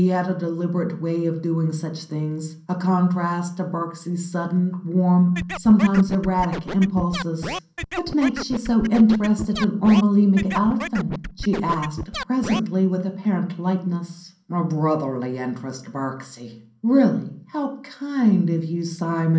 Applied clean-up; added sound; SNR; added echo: none; Scratching (performance technique); 10 dB; reverberation time 0.6 s.